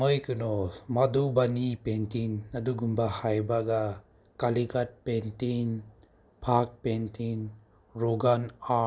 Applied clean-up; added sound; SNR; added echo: none; none; none; none.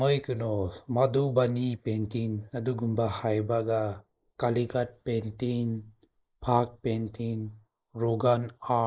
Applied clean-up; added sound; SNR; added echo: neural mask model Resemble Enhance denoiser.